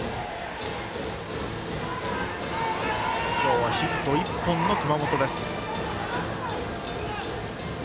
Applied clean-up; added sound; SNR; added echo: none; Bowed string instrument; 15 dB; none.